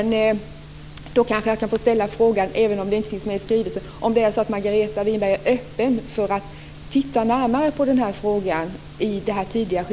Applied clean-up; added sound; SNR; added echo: none; none; none; none.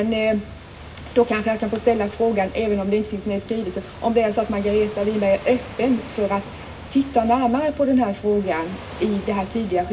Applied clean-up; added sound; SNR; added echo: none; Waves, surf; 19 dB; reverberation time 0.4 s.